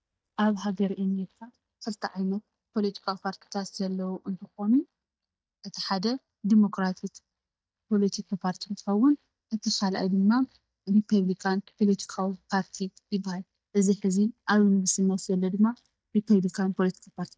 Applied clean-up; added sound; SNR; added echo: neural mask model DeepFilterNet 3.